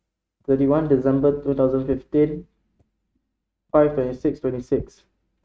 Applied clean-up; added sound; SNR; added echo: neural mask model RNNoise.